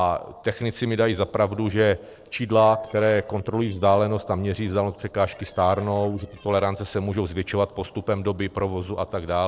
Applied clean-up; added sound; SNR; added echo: neural separator model SepFormer DNS4.